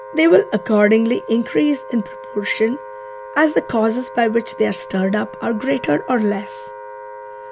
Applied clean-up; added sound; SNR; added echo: none; Wind instrument, woodwind instrument; 15 dB; none.